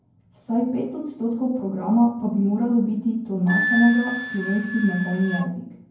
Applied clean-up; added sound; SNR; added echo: none; Wind instrument, woodwind instrument; 9 dB; reverberation time 0.9 s.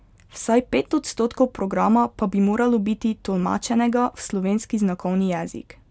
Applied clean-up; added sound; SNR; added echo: none; none; none; none.